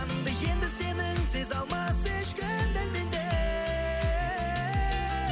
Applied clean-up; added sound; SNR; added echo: none; none; none; none.